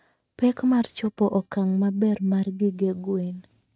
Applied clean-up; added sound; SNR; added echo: neural mask model DeepFilterNet 3.